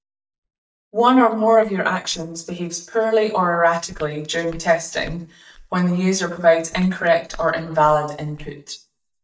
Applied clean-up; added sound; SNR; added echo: neural mask model DeepFilterNet 3.